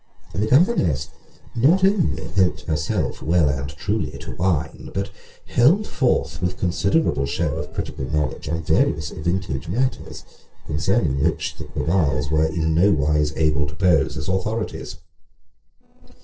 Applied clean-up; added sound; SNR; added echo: neural separator model SepFormer DNS4.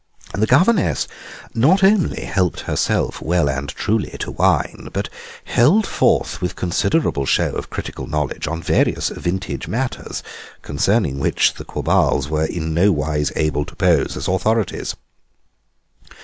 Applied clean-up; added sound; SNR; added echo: none; none; none; none.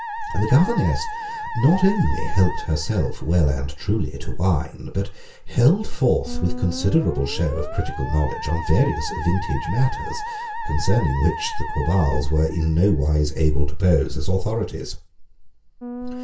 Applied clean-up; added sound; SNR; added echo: none; Musical instrument; 13 dB; reverberation time 0.2 s.